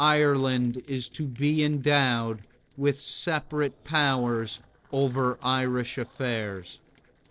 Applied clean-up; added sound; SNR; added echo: neural separator model SepFormer DNS4.